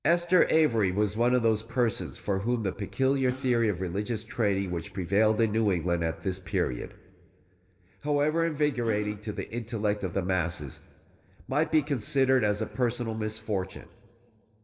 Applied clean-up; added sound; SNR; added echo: neural separator model SepFormer DNS4.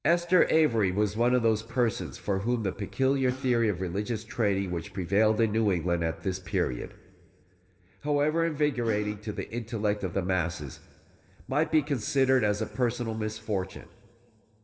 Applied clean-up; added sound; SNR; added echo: none; Gasp; 20 dB; reverberation time 2.0 s.